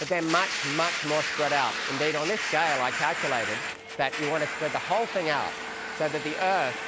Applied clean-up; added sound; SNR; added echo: none; Domestic sounds, home sounds; 4 dB; none.